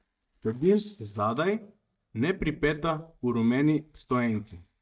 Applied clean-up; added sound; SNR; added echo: neural mask model DeepFilterNet 3.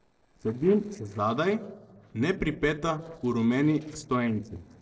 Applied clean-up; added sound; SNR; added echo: neural separator model SepFormer DNS4.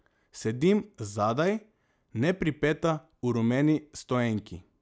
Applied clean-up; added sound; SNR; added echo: none; none; none; none.